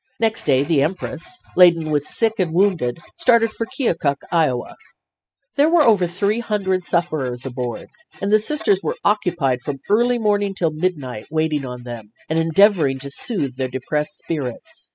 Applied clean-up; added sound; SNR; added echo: classical method spectral subtraction.